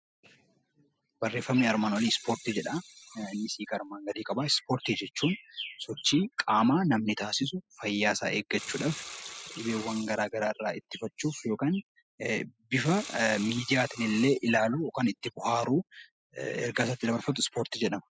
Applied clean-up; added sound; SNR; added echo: classical method spectral subtraction.